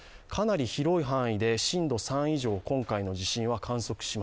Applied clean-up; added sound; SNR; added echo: none; none; none; none.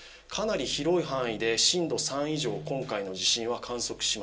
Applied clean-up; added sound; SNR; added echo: none; none; none; reverberation time 0.2 s.